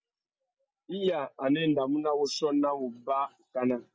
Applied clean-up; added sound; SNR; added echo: none; none; none; none.